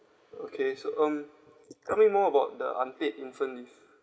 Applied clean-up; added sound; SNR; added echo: neural mask model Resemble Enhance denoiser.